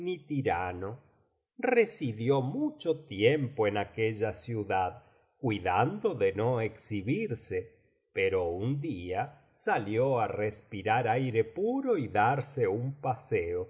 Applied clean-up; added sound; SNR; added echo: none; none; none; none.